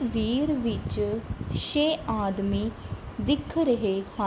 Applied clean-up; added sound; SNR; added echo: none; none; none; none.